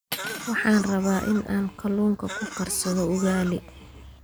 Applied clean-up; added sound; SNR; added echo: none; Cough + Cutlery, silverware; 12 dB; none.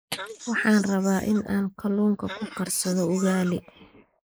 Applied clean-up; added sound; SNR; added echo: neural mask model Resemble Enhance denoiser.